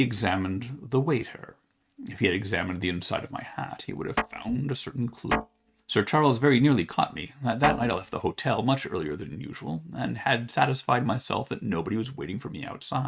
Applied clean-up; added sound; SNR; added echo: neural mask model RNNoise.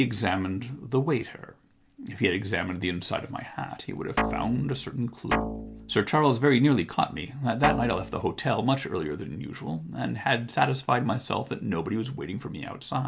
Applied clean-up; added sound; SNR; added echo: none; Guitar; 4 dB; none.